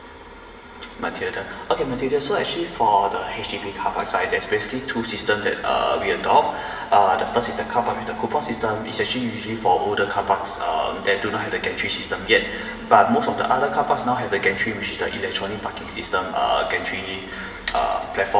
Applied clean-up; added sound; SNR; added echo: none; Bowed string instrument; 18 dB; reverberation time 2.0 s.